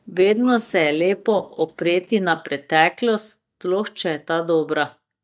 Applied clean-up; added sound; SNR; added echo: neural mask model DeepFilterNet 3.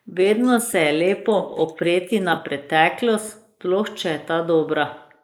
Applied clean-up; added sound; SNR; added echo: neural mask model Resemble Enhance denoiser.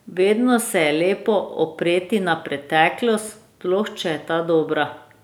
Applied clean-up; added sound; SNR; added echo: none; none; none; none.